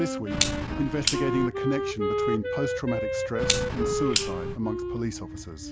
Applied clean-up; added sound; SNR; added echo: none; Clock + Wind instrument, woodwind instrument; -3 dB; none.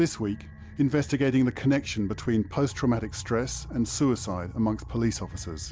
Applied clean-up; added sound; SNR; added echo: none; none; none; none.